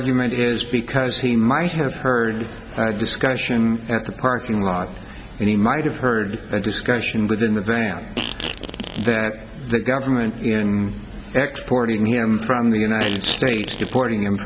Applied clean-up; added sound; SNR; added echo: none; Fart; 9 dB; none.